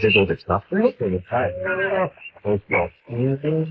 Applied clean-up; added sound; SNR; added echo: neural mask model Resemble Enhance denoiser.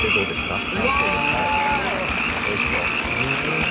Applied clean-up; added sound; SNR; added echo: none; Frog; 0 dB; none.